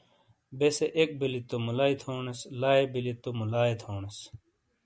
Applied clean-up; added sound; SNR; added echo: none; none; none; none.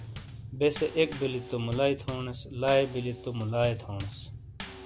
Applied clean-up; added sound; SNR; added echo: none; Bass drum / Snare drum / Drum kit; 12 dB; none.